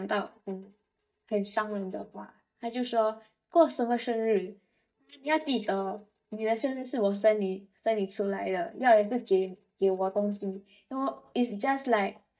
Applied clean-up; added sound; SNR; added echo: neural mask model DeepFilterNet 3.